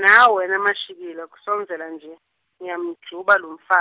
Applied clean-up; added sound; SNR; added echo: none; none; none; none.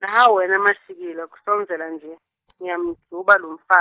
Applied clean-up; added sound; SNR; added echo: neural mask model DeepFilterNet 3.